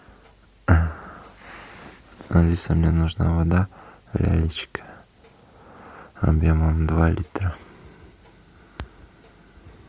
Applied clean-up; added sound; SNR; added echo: none; none; none; none.